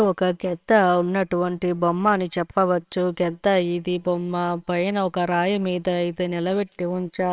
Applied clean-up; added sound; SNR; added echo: neural separator model SepFormer WHAMR!.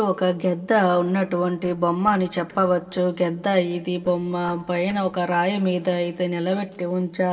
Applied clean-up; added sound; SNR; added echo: neural separator model SepFormer DNS4.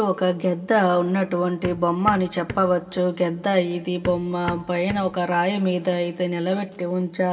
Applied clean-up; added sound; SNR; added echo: none; Hammer; 13 dB; reverberation time 1.2 s.